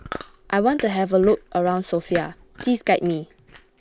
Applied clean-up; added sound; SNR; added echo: none; Chewing, mastication; 16 dB; none.